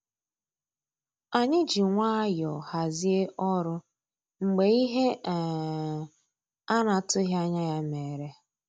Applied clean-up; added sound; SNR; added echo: none; none; none; none.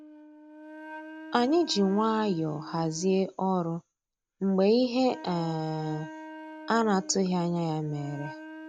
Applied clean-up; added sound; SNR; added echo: none; Wind instrument, woodwind instrument; 16 dB; none.